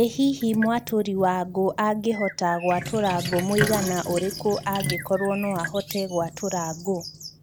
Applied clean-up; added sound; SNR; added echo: none; Bird + Sink (filling or washing); 9 dB; none.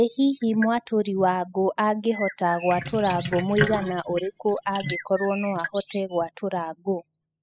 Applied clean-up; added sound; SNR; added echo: classical method spectral subtraction.